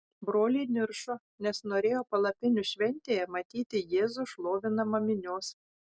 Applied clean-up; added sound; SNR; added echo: none; none; none; none.